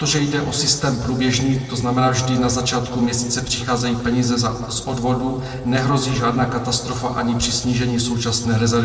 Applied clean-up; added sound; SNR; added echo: none; none; none; reverberation time 1.8 s.